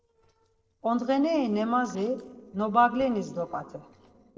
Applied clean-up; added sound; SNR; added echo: neural separator model SepFormer DNS4.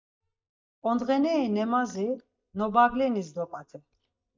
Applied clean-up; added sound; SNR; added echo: neural mask model DeepFilterNet 3.